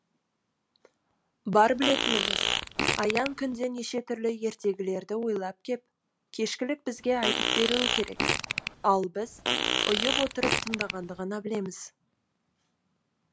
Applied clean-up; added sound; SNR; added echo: none; Fart; -1 dB; none.